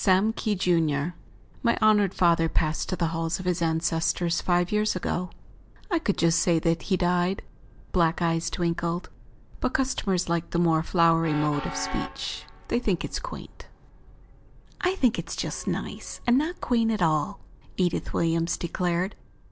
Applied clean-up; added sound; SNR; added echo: none; Train; 19 dB; none.